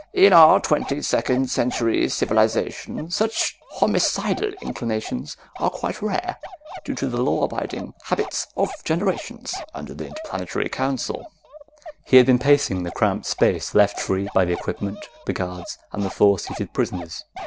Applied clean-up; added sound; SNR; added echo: none; Bark; 17 dB; none.